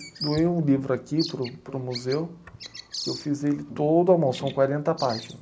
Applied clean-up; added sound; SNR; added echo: none; Bird vocalization, bird call, bird song; 15 dB; none.